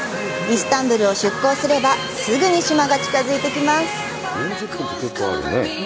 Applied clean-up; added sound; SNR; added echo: none; none; none; none.